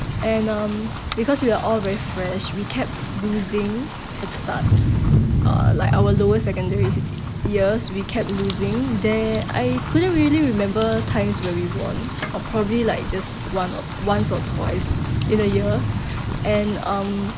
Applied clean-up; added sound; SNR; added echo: none; Rain; 0 dB; none.